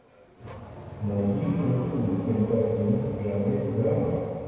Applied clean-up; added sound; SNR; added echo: none; Accelerating, revving, vroom / Car; 16 dB; reverberation time 1.9 s.